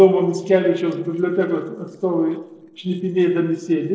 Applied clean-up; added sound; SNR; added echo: neural separator model SepFormer DNS4.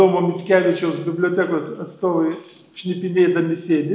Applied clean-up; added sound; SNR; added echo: none; none; none; none.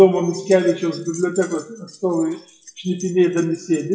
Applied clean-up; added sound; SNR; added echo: classical method WPE with log-MMSE.